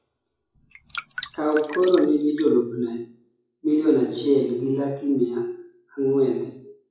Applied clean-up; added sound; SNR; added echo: classical method WPE with log-MMSE.